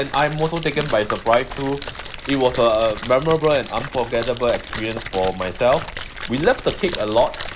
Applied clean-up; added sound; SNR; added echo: none; Splash, splatter; 11 dB; none.